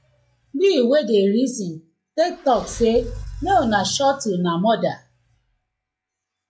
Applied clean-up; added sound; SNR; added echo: classical method log-MMSE.